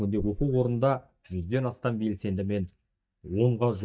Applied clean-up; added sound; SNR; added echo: neural mask model DeepFilterNet 3.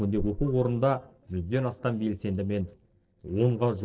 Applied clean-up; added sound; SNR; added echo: neural separator model SepFormer DNS4.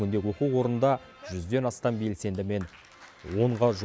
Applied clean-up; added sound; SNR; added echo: none; none; none; none.